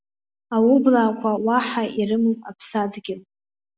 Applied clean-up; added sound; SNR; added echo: none; none; none; none.